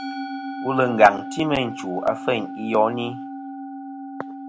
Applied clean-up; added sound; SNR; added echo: none; Musical instrument; 9 dB; none.